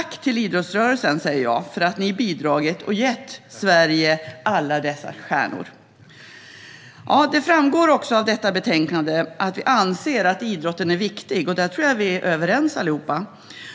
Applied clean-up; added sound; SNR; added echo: none; none; none; none.